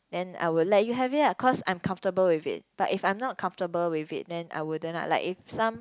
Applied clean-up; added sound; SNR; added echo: none; none; none; none.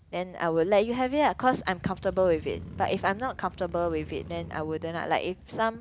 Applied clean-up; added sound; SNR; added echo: none; Motorcycle; 16 dB; none.